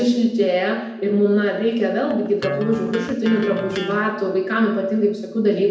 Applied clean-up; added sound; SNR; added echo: none; Electric guitar; 13 dB; reverberation time 0.8 s.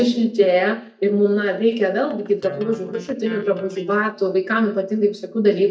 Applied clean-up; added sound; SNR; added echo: neural mask model DeepFilterNet 3.